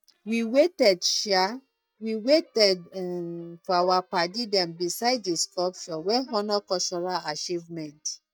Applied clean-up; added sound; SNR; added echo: neural mask model DeepFilterNet 3.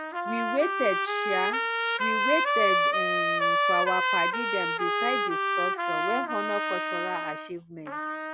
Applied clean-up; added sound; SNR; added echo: none; Trumpet; -5 dB; none.